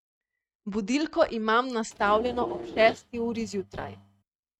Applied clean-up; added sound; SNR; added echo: neural mask model RNNoise.